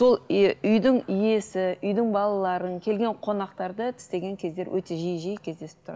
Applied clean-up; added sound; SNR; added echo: none; none; none; none.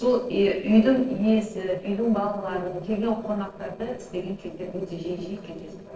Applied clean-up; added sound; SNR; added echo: neural separator model SepFormer DNS4.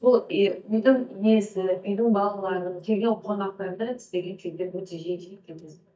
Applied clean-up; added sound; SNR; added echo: neural mask model DeepFilterNet 3.